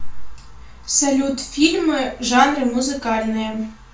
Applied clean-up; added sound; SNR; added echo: none; none; none; reverberation time 0.3 s.